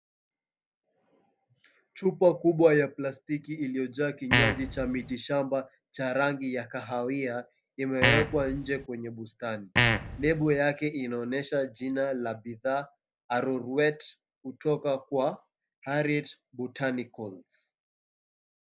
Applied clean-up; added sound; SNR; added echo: none; Fart; -3 dB; none.